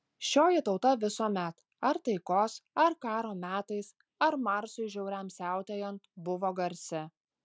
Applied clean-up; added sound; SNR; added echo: none; none; none; none.